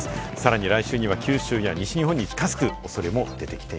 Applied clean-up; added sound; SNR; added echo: none; Alarm + Piano; 16 dB; none.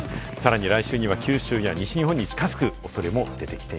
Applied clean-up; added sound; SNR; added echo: none; none; none; none.